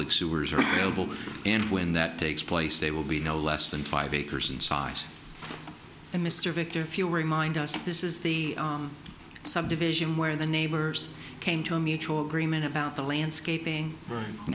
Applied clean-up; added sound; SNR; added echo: none; none; none; none.